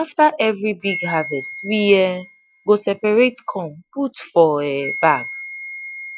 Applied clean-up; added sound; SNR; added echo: classical method log-MMSE.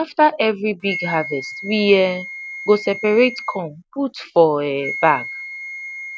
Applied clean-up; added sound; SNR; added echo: none; Wind instrument, woodwind instrument; 12 dB; none.